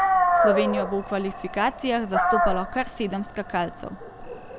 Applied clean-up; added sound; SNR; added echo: none; Dog; -2 dB; none.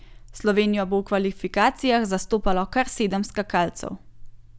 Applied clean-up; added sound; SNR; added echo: none; none; none; none.